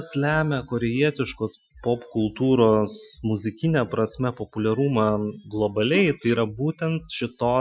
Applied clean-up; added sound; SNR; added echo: classical method Wiener filter.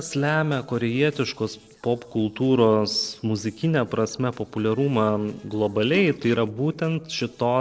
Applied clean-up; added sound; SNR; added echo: neural separator model SepFormer DNS4.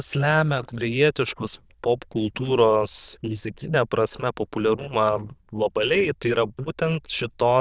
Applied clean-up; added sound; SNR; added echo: neural diffusion model UNIVERSE++.